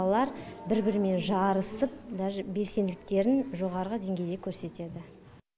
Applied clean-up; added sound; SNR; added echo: none; none; none; none.